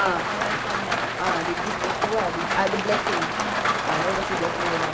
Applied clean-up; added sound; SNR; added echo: none; Rain; -3 dB; none.